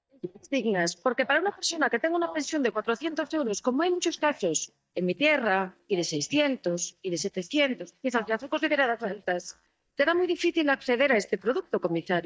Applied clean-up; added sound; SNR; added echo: neural mask model DeepFilterNet 3.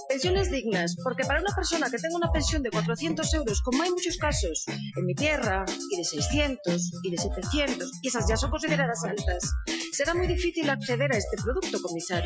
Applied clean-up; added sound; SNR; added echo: classical method Wiener filter.